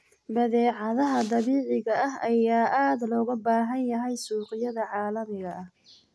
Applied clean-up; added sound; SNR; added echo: none; none; none; none.